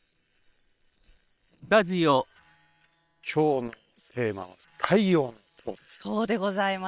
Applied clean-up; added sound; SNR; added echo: neural separator model SepFormer WHAM!.